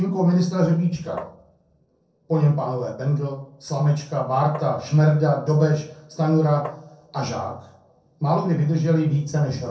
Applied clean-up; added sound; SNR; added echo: neural separator model SepFormer DNS4.